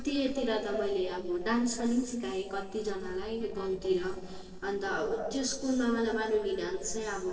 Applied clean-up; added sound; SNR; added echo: neural separator model SepFormer DNS4.